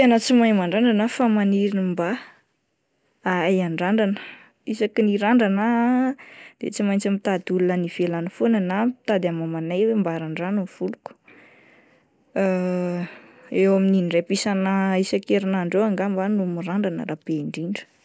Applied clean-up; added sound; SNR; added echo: none; none; none; none.